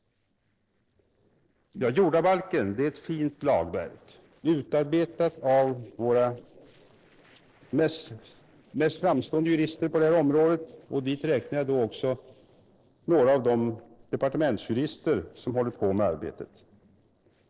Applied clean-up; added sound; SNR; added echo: neural separator model SepFormer DNS4.